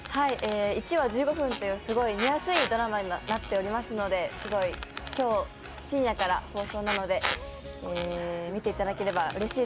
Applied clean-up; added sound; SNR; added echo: none; Squeak; 11 dB; none.